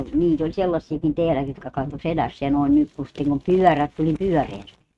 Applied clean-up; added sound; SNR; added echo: neural mask model RNNoise.